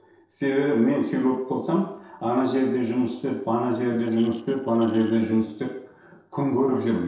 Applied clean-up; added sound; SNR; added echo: neural separator model SepFormer DNS4.